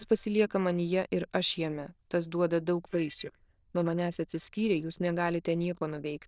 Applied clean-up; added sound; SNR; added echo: neural diffusion model UNIVERSE++.